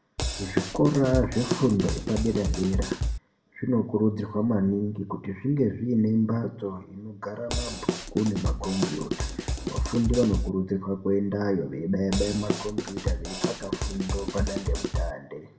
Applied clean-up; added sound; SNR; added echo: none; Drum kit; 2 dB; reverberation time 0.6 s.